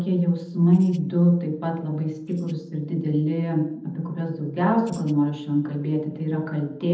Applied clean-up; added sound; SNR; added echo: neural separator model SepFormer DNS4.